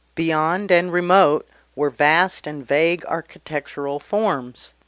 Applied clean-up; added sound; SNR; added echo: none; none; none; none.